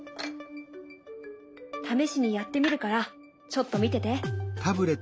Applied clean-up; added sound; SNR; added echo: none; none; none; none.